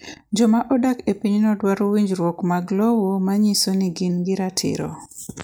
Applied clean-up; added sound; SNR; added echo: neural mask model Resemble Enhance denoiser.